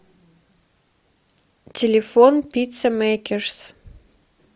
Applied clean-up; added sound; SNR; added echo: none; none; none; none.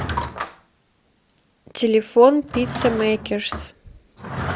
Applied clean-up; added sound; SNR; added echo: none; Drawer open or close / Wood; 9 dB; none.